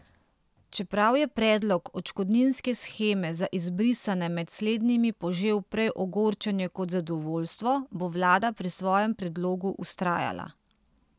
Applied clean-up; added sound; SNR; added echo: none; none; none; none.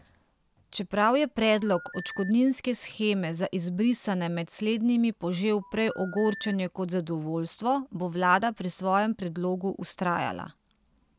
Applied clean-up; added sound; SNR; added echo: none; Telephone; 18 dB; none.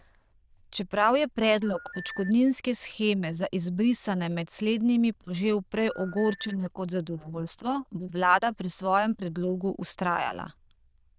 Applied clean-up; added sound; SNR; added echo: neural diffusion model UNIVERSE++.